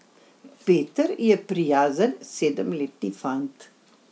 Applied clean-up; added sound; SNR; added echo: none; none; none; none.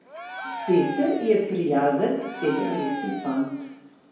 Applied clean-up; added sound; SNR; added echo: none; Cheering; 11 dB; reverberation time 0.9 s.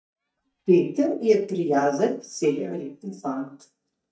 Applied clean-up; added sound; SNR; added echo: neural mask model DeepFilterNet 3.